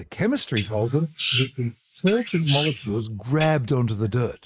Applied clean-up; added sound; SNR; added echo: neural mask model Resemble Enhance denoiser.